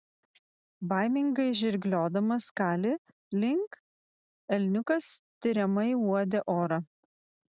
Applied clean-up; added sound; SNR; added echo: none; none; none; none.